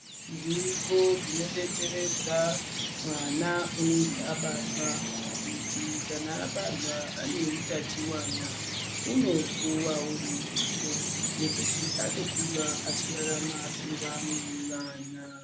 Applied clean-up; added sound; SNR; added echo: none; Chirp, tweet; 0 dB; none.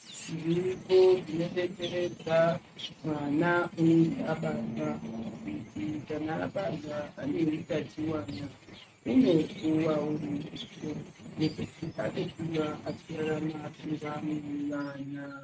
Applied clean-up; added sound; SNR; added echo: neural mask model RNNoise.